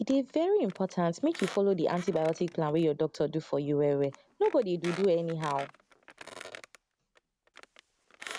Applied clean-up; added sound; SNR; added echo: none; Squeak; 18 dB; none.